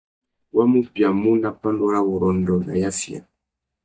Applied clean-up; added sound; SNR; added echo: neural mask model DeepFilterNet 3.